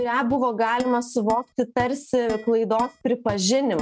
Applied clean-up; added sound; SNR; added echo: neural mask model RNNoise.